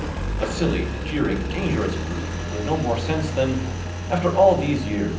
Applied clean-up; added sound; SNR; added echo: none; Engine; 4 dB; reverberation time 0.6 s.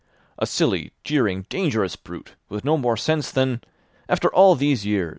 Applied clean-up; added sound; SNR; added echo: none; none; none; none.